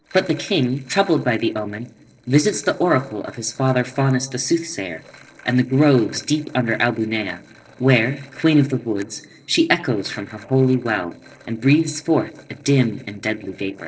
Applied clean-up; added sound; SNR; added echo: neural separator model SepFormer DNS4.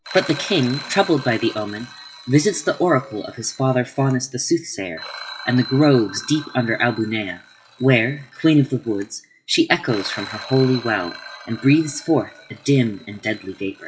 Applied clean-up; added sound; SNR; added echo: classical method WPE with log-MMSE.